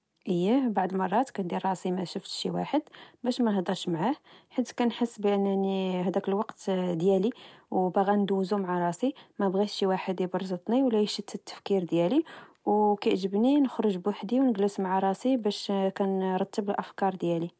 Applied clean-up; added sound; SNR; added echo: none; none; none; none.